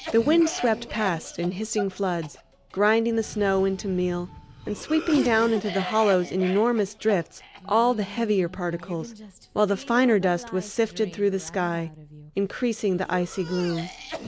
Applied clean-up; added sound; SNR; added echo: none; Cough; 14 dB; none.